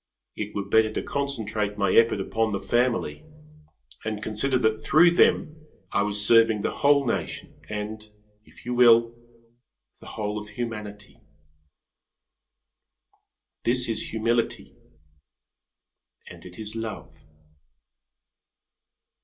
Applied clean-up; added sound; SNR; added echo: none; none; none; reverberation time 0.2 s.